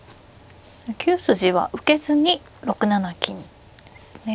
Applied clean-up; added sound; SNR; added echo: none; none; none; none.